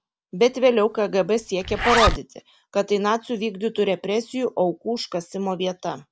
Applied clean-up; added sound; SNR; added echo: none; Zipper (clothing); 4 dB; none.